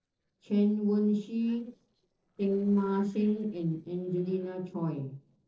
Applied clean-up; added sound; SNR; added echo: neural separator model SepFormer DNS4.